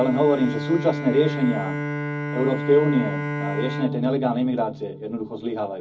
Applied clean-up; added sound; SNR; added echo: none; Bowed string instrument; 5 dB; reverberation time 0.4 s.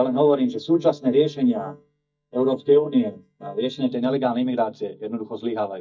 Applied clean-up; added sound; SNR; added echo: neural mask model DeepFilterNet 3.